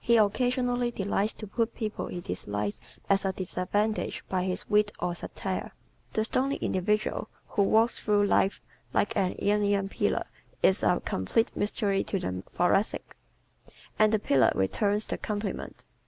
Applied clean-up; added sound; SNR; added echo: none; none; none; none.